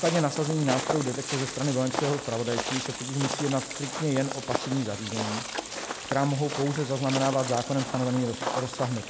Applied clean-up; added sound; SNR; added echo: none; Sink (filling or washing) / Water tap, faucet + Walk, footsteps; 5 dB; none.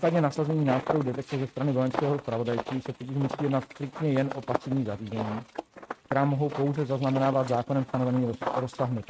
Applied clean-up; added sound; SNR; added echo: neural mask model RNNoise.